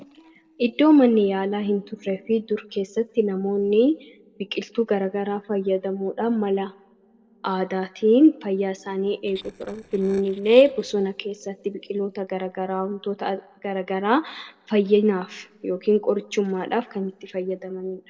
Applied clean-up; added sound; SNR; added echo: neural separator model SepFormer DNS4.